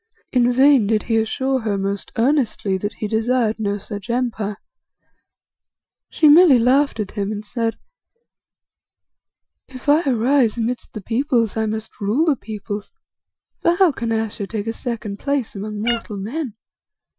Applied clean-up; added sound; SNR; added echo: classical method Wiener filter.